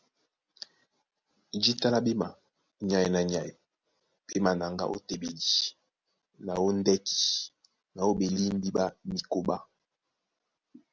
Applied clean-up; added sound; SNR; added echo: none; none; none; none.